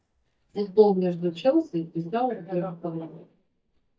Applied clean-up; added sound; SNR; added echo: neural mask model DeepFilterNet 3.